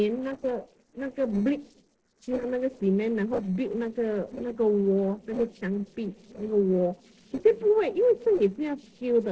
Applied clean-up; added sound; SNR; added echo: neural separator model SepFormer DNS4.